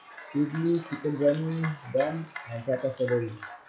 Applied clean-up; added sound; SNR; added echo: classical method WPE with log-MMSE.